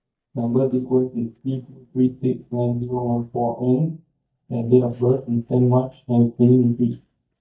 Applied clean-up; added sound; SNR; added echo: neural mask model DeepFilterNet 3.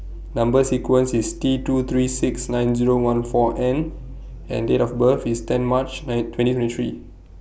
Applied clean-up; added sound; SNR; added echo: none; none; none; none.